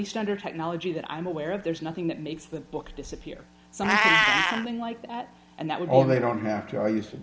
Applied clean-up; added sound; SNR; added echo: none; Meow; 2 dB; none.